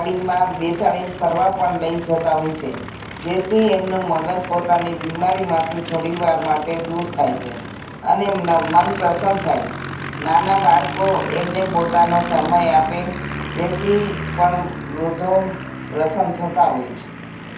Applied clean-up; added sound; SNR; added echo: none; Aircraft; 10 dB; reverberation time 0.7 s.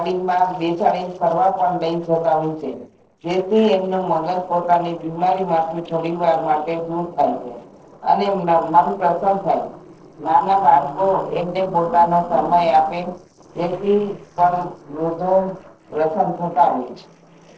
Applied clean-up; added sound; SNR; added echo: neural separator model SepFormer DNS4.